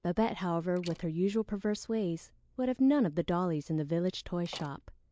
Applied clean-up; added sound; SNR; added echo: neural mask model Resemble Enhance denoiser.